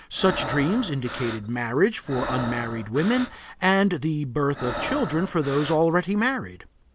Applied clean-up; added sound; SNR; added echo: none; Breathing; 10 dB; none.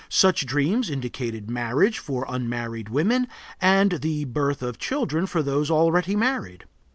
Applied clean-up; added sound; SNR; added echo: none; none; none; none.